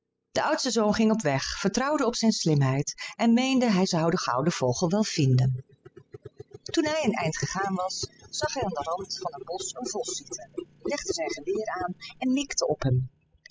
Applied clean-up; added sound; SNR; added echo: classical method spectral subtraction.